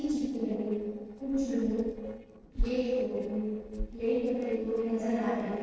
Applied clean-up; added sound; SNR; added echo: neural separator model SepFormer DNS4.